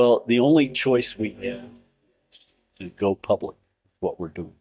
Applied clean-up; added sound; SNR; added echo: neural mask model DeepFilterNet 3.